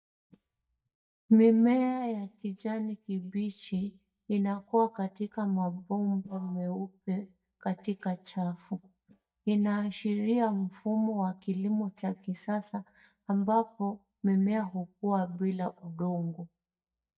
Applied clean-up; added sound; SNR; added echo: neural mask model DeepFilterNet 3.